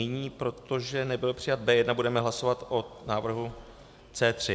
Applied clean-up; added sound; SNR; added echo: none; none; none; none.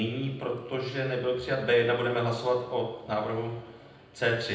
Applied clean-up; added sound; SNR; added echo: none; none; none; reverberation time 0.8 s.